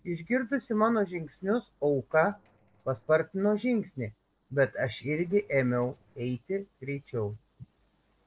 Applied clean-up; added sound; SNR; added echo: neural separator model SepFormer DNS4.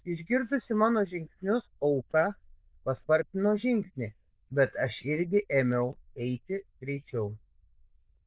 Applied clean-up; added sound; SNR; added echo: neural diffusion model UNIVERSE++.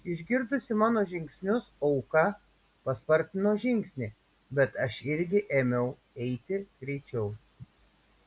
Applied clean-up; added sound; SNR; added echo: none; none; none; none.